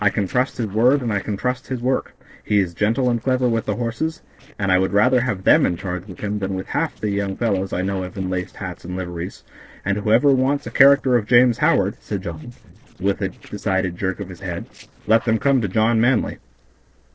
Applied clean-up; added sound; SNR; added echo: neural separator model SepFormer DNS4.